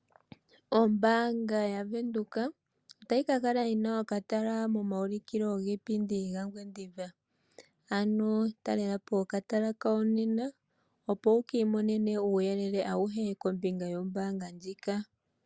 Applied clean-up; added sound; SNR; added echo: none; none; none; none.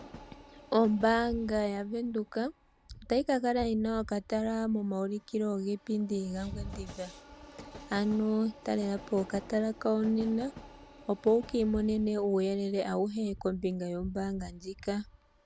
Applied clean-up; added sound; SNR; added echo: none; Train; 17 dB; none.